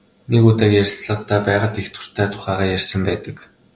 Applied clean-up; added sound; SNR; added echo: none; none; none; none.